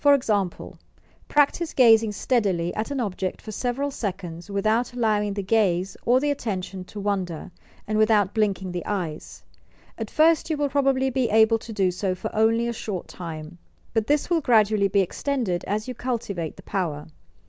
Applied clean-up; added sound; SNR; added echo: none; none; none; none.